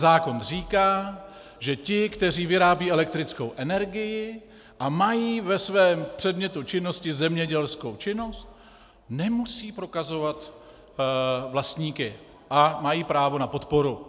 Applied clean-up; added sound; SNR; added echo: none; none; none; none.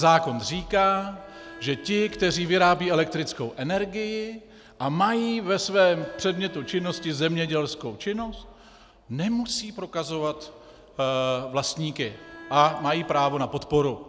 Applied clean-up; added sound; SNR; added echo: none; Bowed string instrument; 19 dB; none.